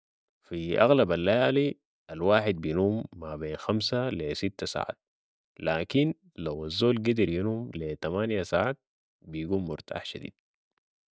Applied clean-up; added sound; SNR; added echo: none; none; none; none.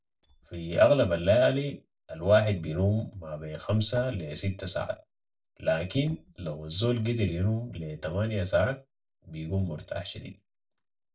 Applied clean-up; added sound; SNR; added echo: neural separator model SepFormer DNS4.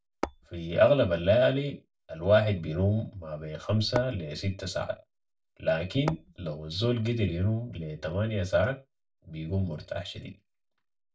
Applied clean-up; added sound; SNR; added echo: none; Tap / Hammer; 8 dB; reverberation time 0.2 s.